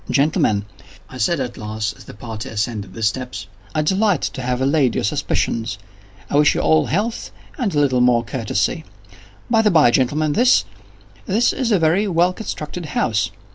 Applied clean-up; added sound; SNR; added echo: none; none; none; none.